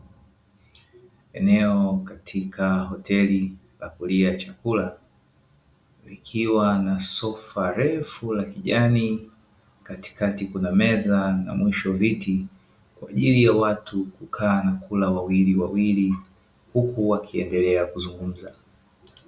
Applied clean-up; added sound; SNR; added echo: none; none; none; none.